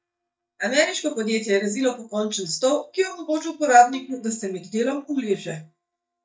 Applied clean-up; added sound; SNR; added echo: neural mask model DeepFilterNet 3.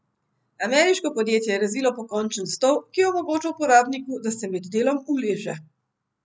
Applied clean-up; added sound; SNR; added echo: none; none; none; none.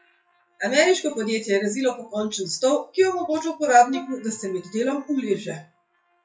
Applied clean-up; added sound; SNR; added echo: classical method WPE with log-MMSE.